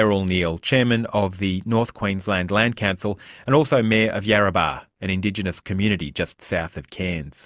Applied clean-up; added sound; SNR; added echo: none; none; none; none.